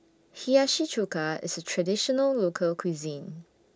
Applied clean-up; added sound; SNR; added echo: none; none; none; none.